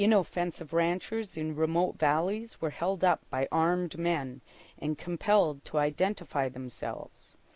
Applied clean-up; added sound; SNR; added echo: none; none; none; none.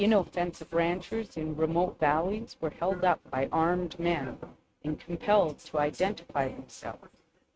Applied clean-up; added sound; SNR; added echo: neural mask model RNNoise.